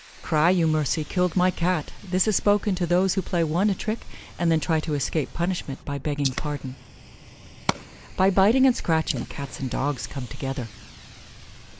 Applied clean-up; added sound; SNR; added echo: neural mask model Resemble Enhance denoiser.